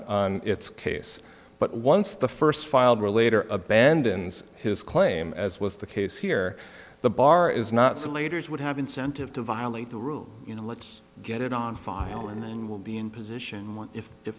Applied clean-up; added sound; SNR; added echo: none; none; none; none.